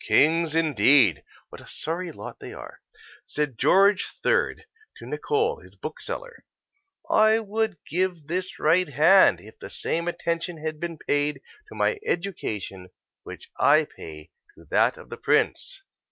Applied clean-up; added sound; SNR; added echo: none; none; none; none.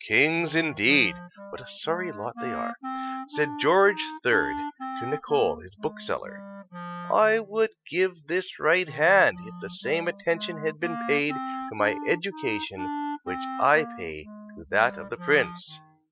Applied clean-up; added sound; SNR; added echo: classical method spectral subtraction.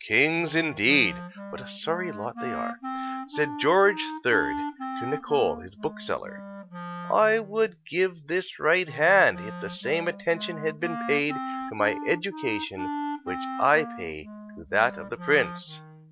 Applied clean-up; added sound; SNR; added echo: none; Wind instrument, woodwind instrument; 10 dB; none.